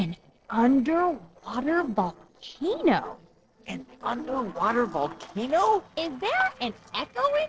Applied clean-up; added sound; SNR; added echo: neural separator model SepFormer DNS4.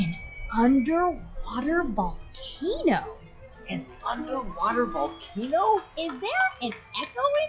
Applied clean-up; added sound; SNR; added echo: classical method log-MMSE.